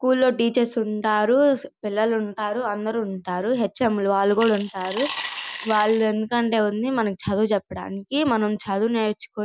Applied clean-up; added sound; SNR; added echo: none; Coin (dropping) / Glass; 12 dB; none.